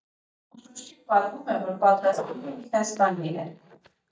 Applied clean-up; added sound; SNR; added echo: neural mask model DeepFilterNet 3.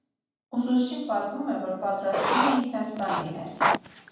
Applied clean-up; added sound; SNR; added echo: none; Writing; -2 dB; reverberation time 1.2 s.